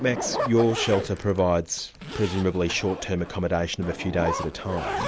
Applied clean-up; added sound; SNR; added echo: none; Zipper (clothing); 8 dB; none.